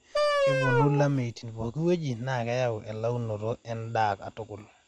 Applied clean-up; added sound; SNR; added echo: none; Wind instrument, woodwind instrument; -1 dB; none.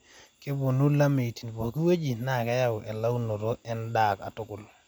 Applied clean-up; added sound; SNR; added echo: none; none; none; none.